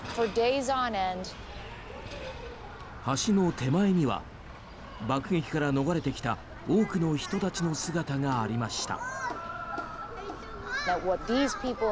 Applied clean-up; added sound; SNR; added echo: none; Human group actions; 9 dB; none.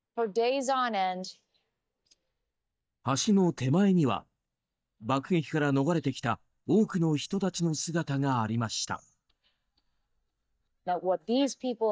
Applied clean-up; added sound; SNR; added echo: neural mask model DeepFilterNet 3.